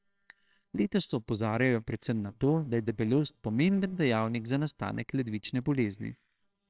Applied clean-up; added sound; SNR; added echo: neural separator model SepFormer WHAMR!.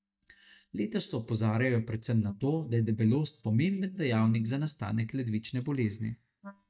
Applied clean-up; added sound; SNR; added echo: neural mask model DeepFilterNet 3.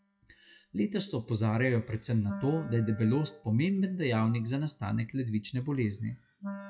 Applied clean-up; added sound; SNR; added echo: classical method WPE with log-MMSE.